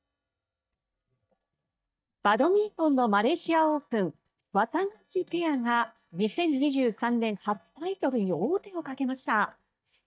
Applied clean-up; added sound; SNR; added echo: neural mask model DeepFilterNet 3.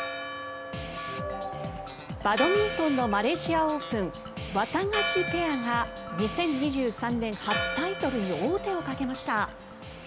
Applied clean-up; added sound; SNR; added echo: none; Church bell; 7 dB; none.